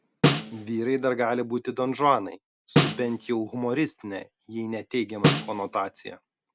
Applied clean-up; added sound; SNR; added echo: none; Snare drum; -2 dB; none.